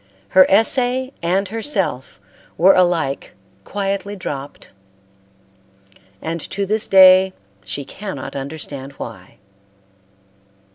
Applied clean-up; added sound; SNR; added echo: none; none; none; none.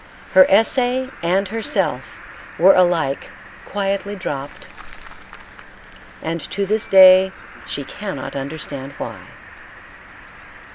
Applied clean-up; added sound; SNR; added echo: none; Cricket; 18 dB; none.